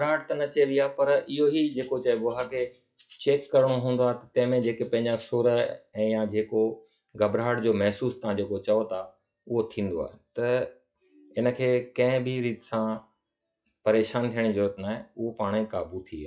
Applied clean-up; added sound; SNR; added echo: classical method log-MMSE.